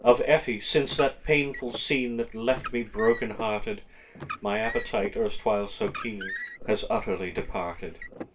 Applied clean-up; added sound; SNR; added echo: none; Car; 14 dB; reverberation time 0.2 s.